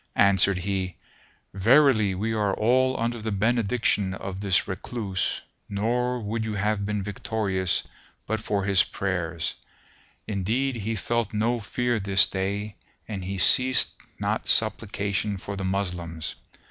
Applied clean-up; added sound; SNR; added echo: none; none; none; none.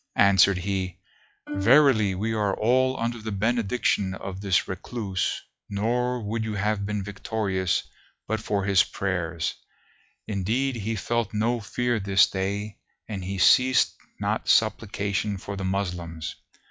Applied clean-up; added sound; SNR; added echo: classical method log-MMSE.